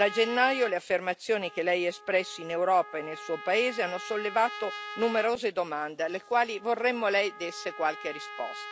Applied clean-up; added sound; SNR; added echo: none; Trumpet; 14 dB; none.